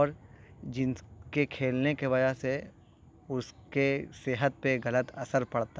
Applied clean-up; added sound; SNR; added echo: none; none; none; none.